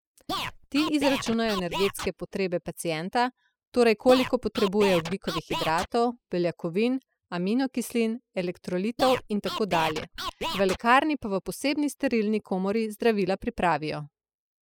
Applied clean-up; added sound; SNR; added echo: classical method spectral subtraction.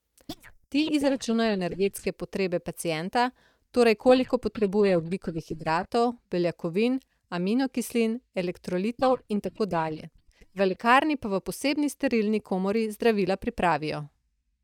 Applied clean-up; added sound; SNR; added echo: neural mask model DeepFilterNet 3.